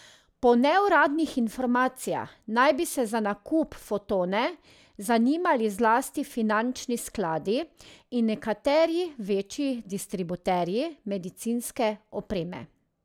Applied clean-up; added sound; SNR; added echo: none; none; none; none.